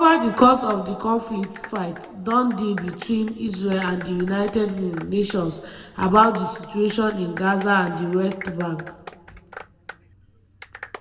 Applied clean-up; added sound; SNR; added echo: none; Clapping; 17 dB; reverberation time 1.6 s.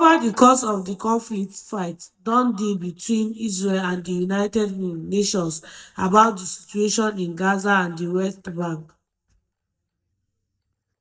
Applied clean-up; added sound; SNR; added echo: neural mask model DeepFilterNet 3.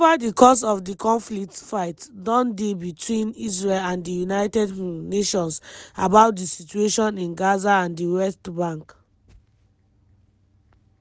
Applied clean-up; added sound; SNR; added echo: none; none; none; none.